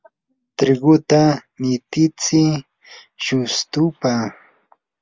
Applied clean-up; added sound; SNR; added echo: none; none; none; none.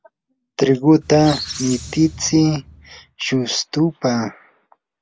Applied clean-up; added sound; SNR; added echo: none; Squeak; 15 dB; none.